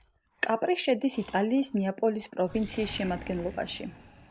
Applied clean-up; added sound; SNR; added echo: none; Animal; 18 dB; none.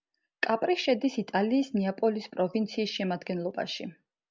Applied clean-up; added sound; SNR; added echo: none; none; none; none.